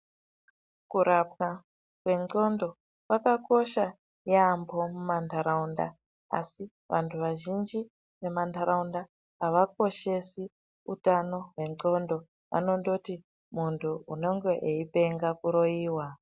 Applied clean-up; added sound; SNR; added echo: none; none; none; none.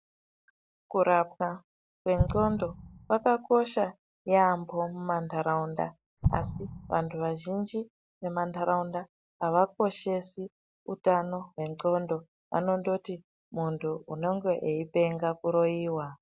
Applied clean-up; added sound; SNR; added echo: none; Explosion; 4 dB; none.